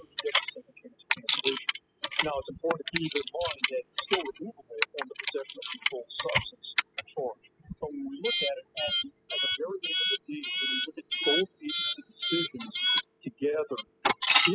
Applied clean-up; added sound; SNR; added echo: classical method spectral subtraction.